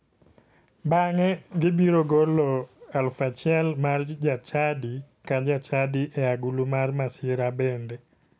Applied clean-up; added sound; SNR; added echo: none; none; none; none.